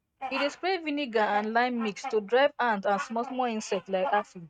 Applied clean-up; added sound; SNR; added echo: neural mask model RNNoise.